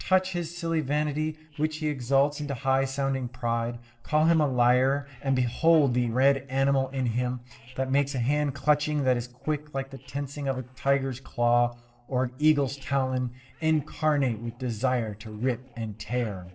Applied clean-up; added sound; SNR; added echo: neural separator model SepFormer DNS4.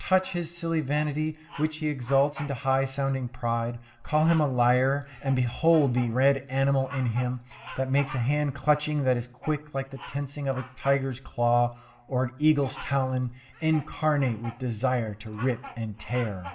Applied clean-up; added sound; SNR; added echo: none; Bird vocalization, bird call, bird song; 20 dB; reverberation time 0.4 s.